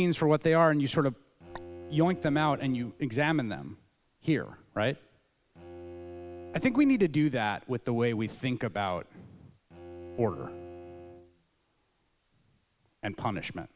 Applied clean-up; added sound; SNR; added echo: none; Bowed string instrument; 19 dB; none.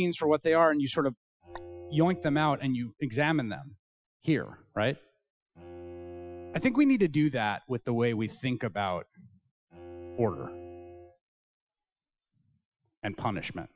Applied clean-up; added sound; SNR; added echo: classical method Wiener filter.